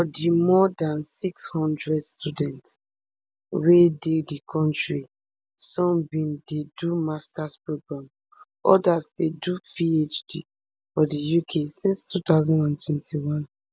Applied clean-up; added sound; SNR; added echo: none; none; none; none.